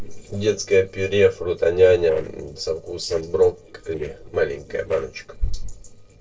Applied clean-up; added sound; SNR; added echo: neural separator model SepFormer DNS4.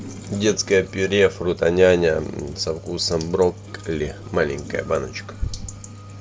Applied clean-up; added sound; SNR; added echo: none; none; none; none.